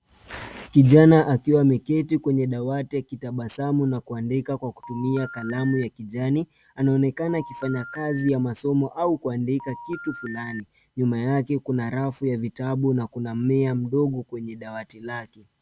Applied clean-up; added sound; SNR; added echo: none; Telephone; 16 dB; none.